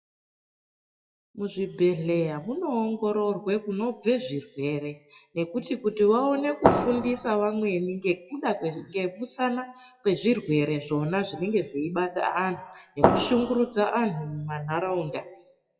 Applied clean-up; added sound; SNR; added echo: classical method WPE with log-MMSE.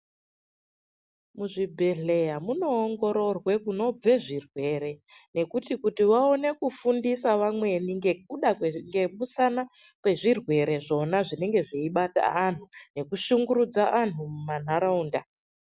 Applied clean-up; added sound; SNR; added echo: none; none; none; none.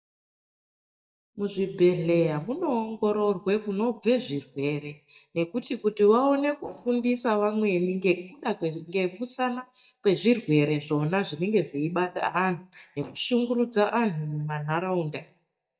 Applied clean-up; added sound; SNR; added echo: neural mask model DeepFilterNet 3.